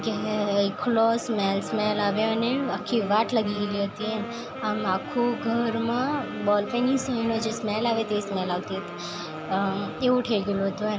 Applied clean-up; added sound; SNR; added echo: none; Wind instrument, woodwind instrument; 12 dB; none.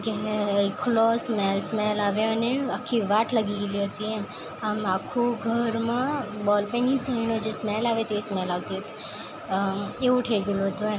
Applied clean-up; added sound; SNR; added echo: none; none; none; none.